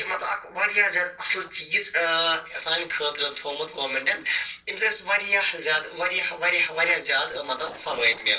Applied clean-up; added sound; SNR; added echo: neural separator model SepFormer DNS4.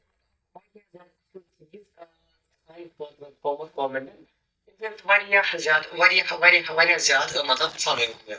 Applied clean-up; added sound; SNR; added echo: neural mask model DeepFilterNet 3.